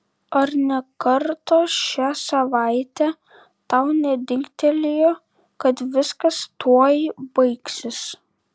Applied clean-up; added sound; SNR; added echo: none; none; none; none.